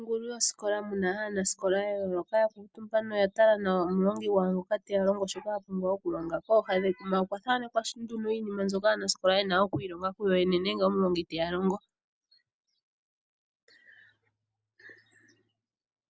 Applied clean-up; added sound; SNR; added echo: none; none; none; none.